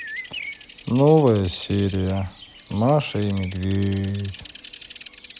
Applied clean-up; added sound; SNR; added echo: none; Bird vocalization, bird call, bird song; 17 dB; none.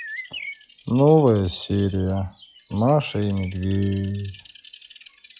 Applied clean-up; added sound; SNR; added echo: classical method log-MMSE.